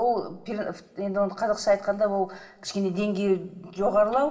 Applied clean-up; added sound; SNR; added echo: none; none; none; reverberation time 1.3 s.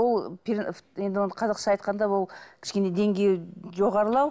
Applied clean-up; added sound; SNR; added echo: none; none; none; none.